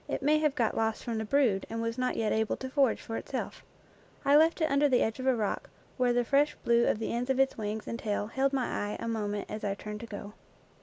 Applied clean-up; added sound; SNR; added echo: none; none; none; none.